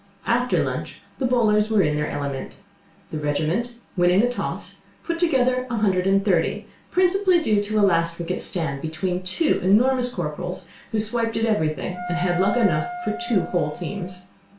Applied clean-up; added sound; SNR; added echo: none; Wind instrument, woodwind instrument; 9 dB; reverberation time 0.3 s.